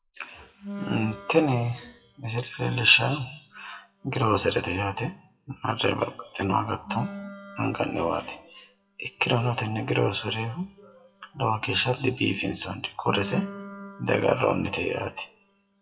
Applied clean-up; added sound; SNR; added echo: classical method WPE with log-MMSE.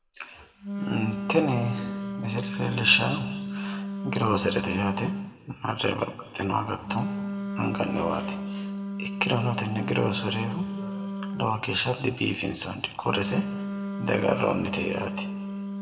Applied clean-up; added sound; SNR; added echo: none; Wind instrument, woodwind instrument; 4 dB; reverberation time 1.2 s.